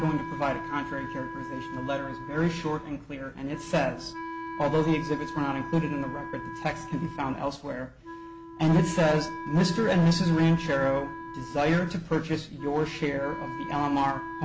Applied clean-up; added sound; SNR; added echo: none; Wind instrument, woodwind instrument; 10 dB; none.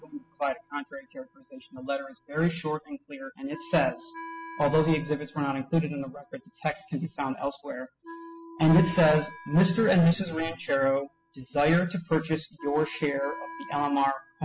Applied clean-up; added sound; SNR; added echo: classical method spectral subtraction.